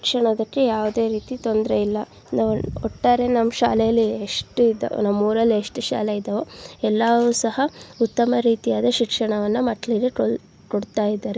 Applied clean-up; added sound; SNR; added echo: none; none; none; none.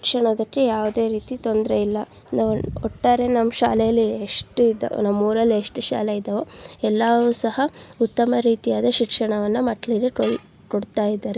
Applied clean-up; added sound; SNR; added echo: none; Tools; 19 dB; none.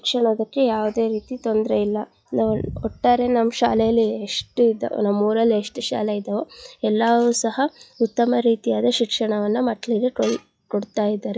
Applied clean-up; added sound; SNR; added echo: classical method log-MMSE.